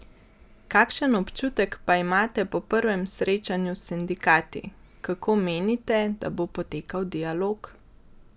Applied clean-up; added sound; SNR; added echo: none; none; none; none.